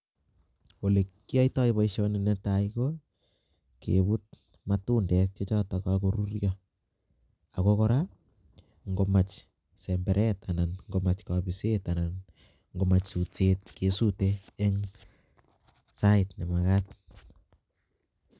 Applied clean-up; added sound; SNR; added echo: none; none; none; none.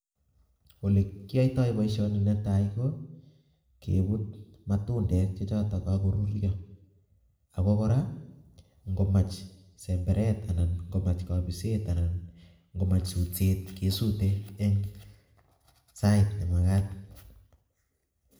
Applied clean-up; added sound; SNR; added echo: none; none; none; reverberation time 0.8 s.